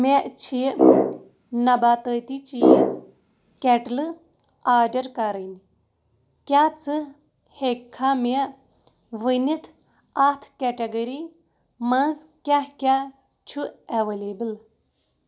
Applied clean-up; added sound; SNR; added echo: none; Brass instrument; -4 dB; none.